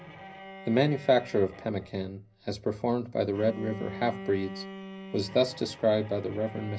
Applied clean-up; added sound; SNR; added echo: none; Bowed string instrument; 15 dB; reverberation time 0.5 s.